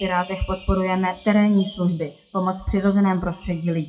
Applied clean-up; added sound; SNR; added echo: classical method WPE with log-MMSE.